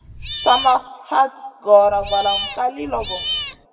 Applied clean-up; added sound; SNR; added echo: none; Cat; 8 dB; reverberation time 1.2 s.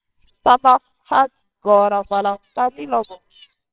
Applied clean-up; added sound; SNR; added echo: neural separator model SepFormer WHAMR!.